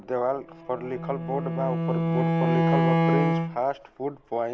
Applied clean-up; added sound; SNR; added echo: none; Bowed string instrument; -4 dB; none.